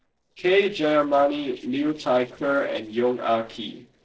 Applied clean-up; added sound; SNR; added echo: neural separator model SepFormer DNS4.